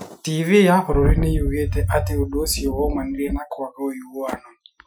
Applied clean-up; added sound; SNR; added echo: classical method Wiener filter.